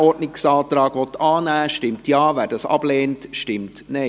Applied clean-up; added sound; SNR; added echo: none; none; none; none.